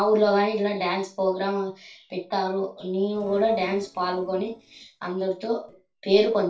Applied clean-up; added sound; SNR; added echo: neural separator model SepFormer DNS4.